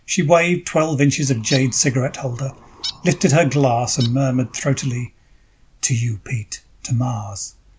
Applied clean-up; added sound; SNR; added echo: none; Bird; 16 dB; none.